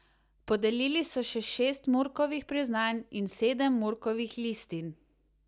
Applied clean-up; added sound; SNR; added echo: none; none; none; none.